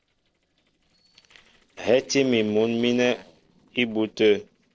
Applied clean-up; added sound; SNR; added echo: neural separator model SepFormer DNS4.